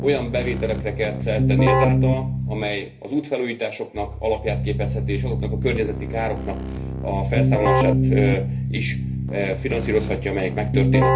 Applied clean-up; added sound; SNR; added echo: none; Keyboard (musical); -3 dB; reverberation time 0.3 s.